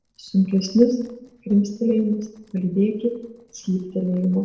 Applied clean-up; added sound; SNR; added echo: neural separator model SepFormer DNS4.